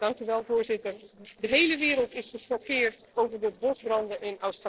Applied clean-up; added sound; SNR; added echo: neural separator model SepFormer DNS4.